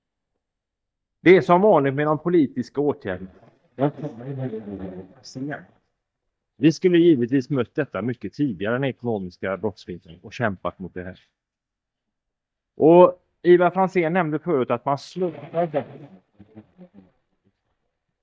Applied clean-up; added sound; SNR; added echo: neural mask model DeepFilterNet 3.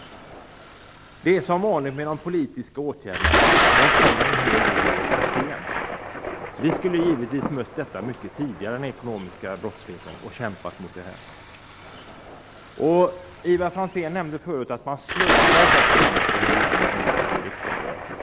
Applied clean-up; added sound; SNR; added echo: none; Thunder; -3 dB; none.